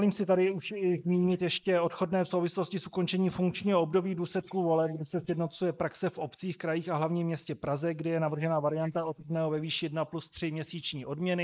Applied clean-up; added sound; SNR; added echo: neural mask model Resemble Enhance denoiser.